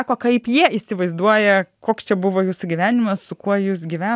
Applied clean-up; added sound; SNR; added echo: none; none; none; none.